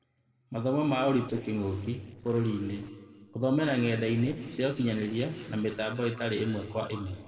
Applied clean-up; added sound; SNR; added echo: neural separator model SepFormer DNS4.